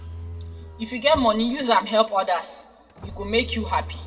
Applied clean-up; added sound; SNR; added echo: none; Motor vehicle (road); 13 dB; reverberation time 1.3 s.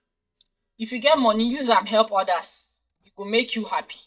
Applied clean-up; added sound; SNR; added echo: neural mask model DeepFilterNet 3.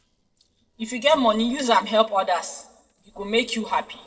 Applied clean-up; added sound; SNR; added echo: neural separator model SepFormer DNS4.